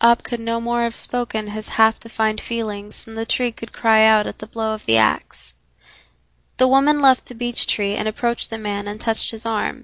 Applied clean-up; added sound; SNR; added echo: none; none; none; none.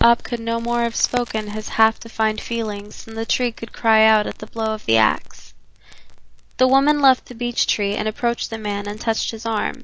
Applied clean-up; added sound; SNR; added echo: none; Crackle; 13 dB; none.